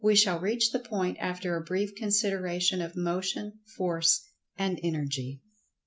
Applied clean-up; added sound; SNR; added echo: none; none; none; none.